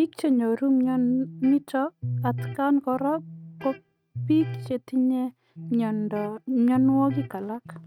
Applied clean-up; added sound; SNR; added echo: neural mask model RNNoise.